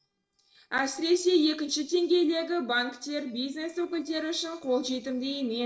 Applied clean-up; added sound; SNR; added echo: neural separator model SepFormer DNS4.